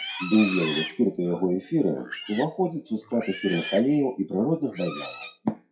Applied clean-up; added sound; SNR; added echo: classical method WPE with log-MMSE.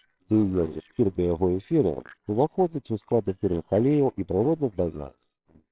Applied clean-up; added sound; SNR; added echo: neural separator model SepFormer WHAMR!.